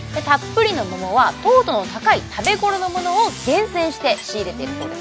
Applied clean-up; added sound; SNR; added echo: none; Buzz; 17 dB; none.